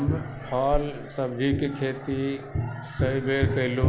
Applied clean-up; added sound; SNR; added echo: none; Tap; 2 dB; none.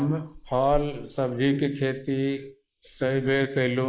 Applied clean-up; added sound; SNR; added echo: neural mask model Resemble Enhance denoiser.